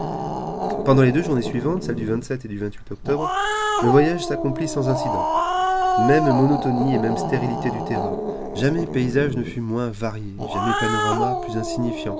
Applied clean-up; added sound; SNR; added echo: none; Growling; 2 dB; none.